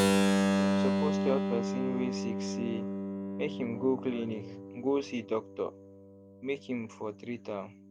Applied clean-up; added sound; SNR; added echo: none; Keyboard (musical); -3 dB; none.